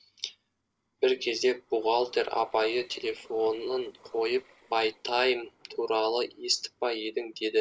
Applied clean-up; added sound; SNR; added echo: neural separator model SepFormer DNS4.